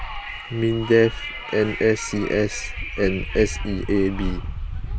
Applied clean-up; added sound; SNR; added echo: none; Wind; 7 dB; none.